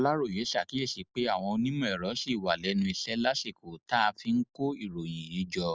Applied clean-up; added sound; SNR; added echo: none; none; none; none.